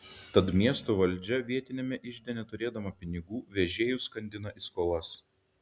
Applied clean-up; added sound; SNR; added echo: none; none; none; none.